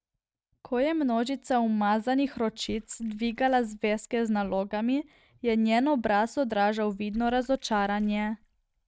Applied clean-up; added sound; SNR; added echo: neural mask model RNNoise.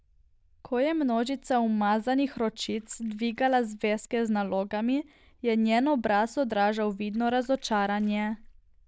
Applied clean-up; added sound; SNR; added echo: neural diffusion model UNIVERSE++.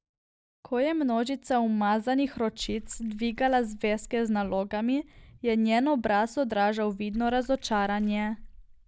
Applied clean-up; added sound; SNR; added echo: neural mask model DeepFilterNet 3.